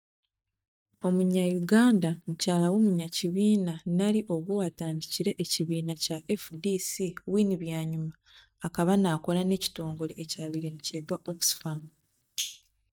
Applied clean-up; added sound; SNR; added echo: neural mask model DeepFilterNet 3.